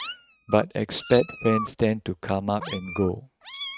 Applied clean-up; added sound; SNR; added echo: neural mask model RNNoise.